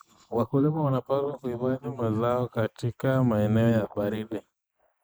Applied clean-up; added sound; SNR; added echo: neural mask model Resemble Enhance denoiser.